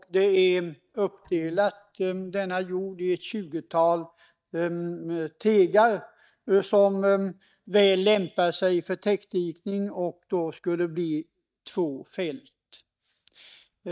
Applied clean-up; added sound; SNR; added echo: neural mask model DeepFilterNet 3.